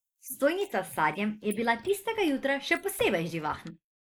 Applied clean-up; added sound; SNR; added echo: neural mask model Resemble Enhance denoiser.